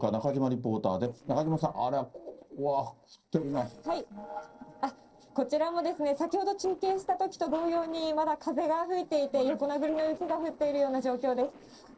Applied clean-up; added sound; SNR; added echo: neural separator model SepFormer DNS4.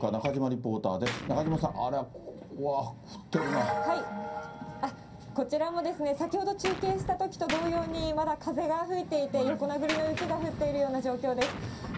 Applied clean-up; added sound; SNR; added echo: none; Gunshot, gunfire; 11 dB; reverberation time 0.3 s.